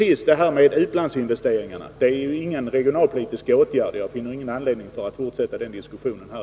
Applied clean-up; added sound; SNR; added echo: none; none; none; none.